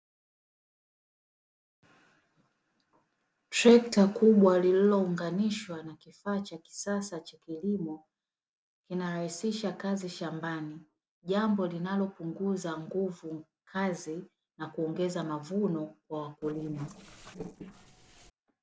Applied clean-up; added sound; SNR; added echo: neural separator model SepFormer DNS4.